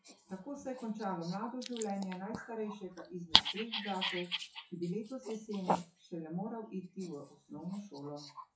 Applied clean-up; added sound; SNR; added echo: classical method WPE with log-MMSE.